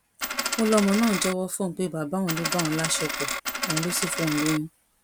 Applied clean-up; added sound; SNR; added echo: none; Coin (dropping); 3 dB; none.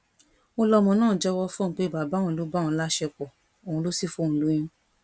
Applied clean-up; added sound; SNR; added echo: none; none; none; none.